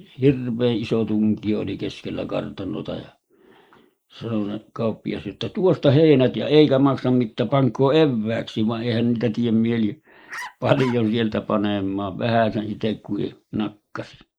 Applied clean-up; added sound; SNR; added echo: neural mask model Resemble Enhance denoiser.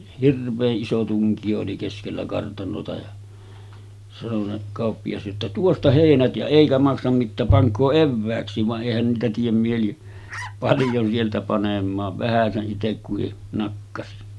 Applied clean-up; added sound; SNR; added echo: none; Bark; 16 dB; none.